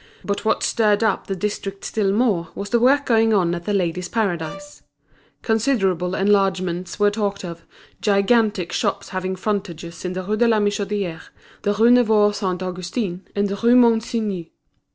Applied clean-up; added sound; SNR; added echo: neural separator model SepFormer DNS4.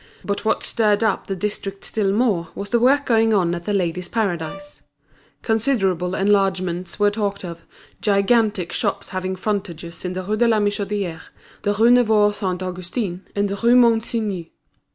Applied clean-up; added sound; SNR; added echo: none; Brass instrument; 19 dB; none.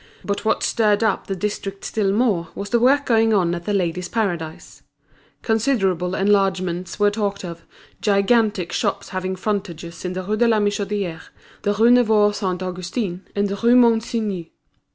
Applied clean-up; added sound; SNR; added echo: none; none; none; none.